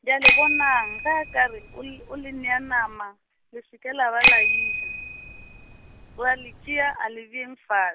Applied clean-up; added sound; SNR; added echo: none; Bicycle bell; -2 dB; none.